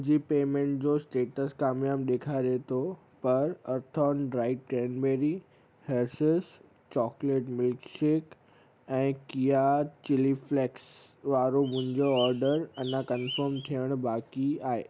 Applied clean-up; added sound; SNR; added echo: none; Bird; 13 dB; none.